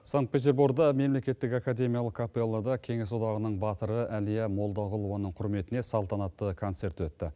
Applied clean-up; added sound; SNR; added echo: none; none; none; none.